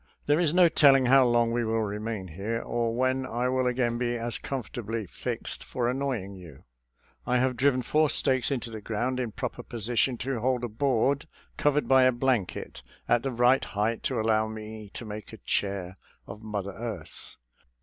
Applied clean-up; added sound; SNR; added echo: none; none; none; none.